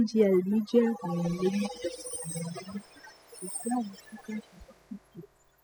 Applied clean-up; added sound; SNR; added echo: classical method spectral subtraction.